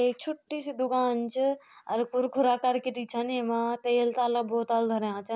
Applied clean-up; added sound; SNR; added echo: none; none; none; none.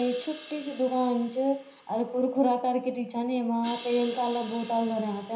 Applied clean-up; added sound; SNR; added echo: none; Crash cymbal; 20 dB; reverberation time 0.5 s.